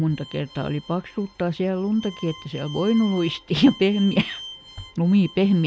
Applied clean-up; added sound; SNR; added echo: none; Bowed string instrument; 19 dB; none.